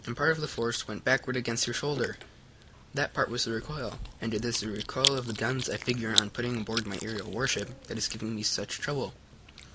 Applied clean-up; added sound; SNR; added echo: none; Chewing, mastication; 7 dB; none.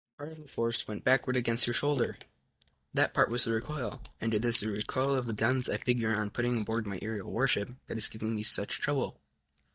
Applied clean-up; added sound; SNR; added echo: neural mask model DeepFilterNet 3.